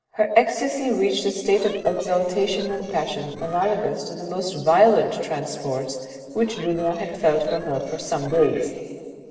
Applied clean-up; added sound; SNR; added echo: neural separator model SepFormer DNS4.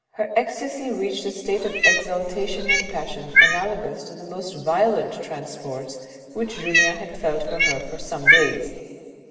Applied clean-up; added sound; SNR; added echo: none; Cat; -5 dB; reverberation time 2.3 s.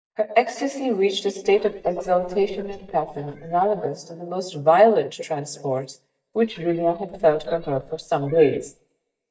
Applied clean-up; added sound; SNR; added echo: neural mask model DeepFilterNet 3.